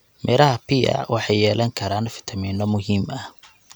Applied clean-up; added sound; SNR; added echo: none; none; none; none.